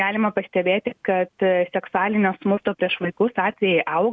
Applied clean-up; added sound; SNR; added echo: none; none; none; none.